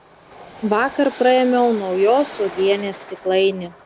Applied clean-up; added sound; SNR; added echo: none; Train; 18 dB; none.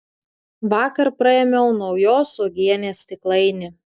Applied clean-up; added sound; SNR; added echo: none; none; none; none.